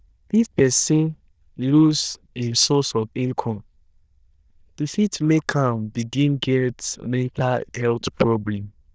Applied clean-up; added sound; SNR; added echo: neural diffusion model UNIVERSE++.